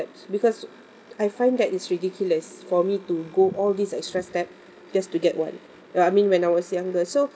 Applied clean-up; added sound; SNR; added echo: none; none; none; none.